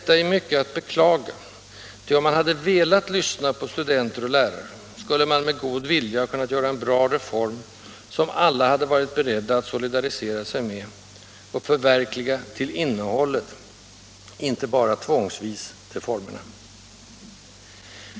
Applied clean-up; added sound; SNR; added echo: none; none; none; none.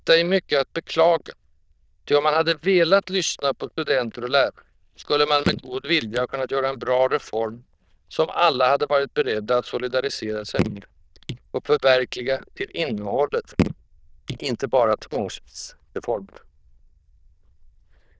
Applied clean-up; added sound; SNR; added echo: neural diffusion model UNIVERSE++.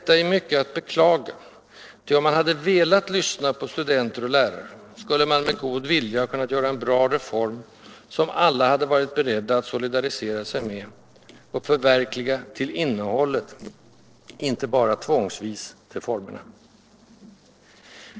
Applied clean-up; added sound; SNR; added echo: neural separator model SepFormer DNS4.